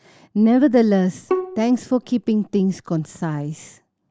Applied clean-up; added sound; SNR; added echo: none; Bowed string instrument; 11 dB; none.